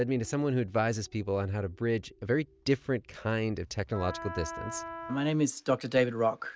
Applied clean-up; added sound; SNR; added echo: none; Wind instrument, woodwind instrument; 11 dB; none.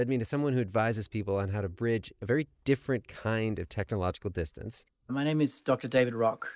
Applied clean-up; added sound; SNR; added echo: neural mask model Resemble Enhance denoiser.